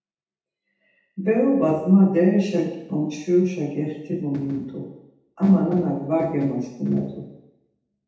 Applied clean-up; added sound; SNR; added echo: none; none; none; reverberation time 0.8 s.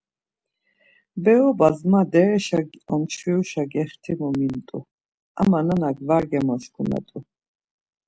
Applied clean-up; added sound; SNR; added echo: none; none; none; none.